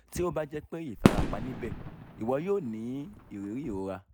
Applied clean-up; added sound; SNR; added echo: none; Fireworks; -3 dB; none.